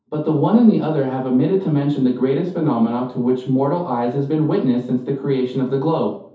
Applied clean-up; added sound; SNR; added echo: none; none; none; reverberation time 0.5 s.